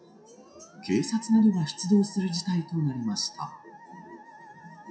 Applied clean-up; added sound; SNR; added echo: classical method WPE with log-MMSE.